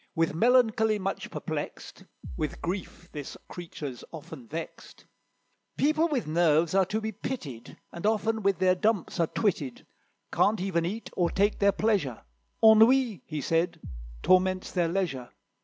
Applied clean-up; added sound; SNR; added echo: none; Bass drum; 14 dB; none.